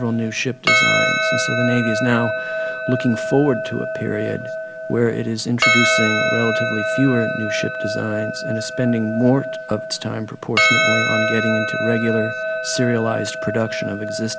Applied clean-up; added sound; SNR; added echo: none; Percussion; 0 dB; none.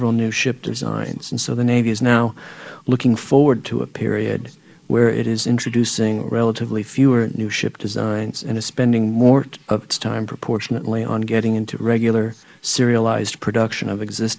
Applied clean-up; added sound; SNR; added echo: neural mask model Resemble Enhance denoiser.